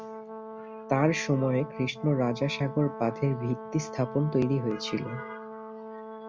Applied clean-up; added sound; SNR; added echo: none; Brass instrument; 11 dB; none.